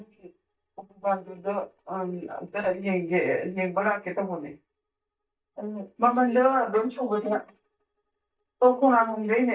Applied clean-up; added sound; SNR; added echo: neural mask model DeepFilterNet 3.